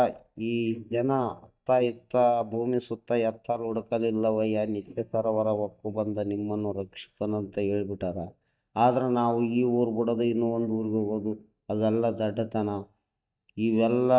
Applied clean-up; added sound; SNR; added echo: neural mask model DeepFilterNet 3.